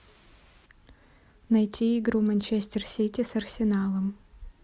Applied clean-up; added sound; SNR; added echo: none; none; none; none.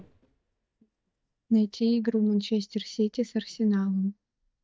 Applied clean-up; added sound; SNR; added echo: neural mask model DeepFilterNet 3.